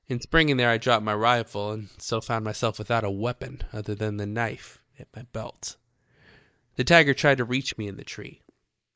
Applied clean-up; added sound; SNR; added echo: neural mask model Resemble Enhance denoiser.